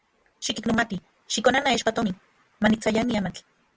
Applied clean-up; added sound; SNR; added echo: none; none; none; none.